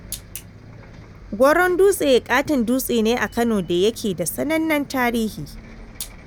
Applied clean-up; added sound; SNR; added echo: none; Bus; 20 dB; none.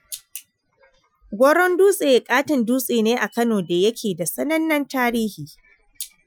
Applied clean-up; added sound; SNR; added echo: classical method Wiener filter.